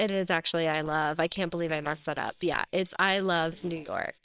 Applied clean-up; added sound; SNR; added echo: neural separator model SepFormer WHAMR!.